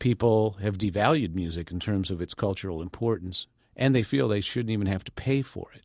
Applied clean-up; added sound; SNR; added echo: none; none; none; none.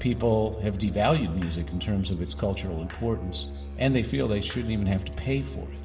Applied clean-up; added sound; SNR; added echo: none; Musical instrument; 9 dB; reverberation time 2.6 s.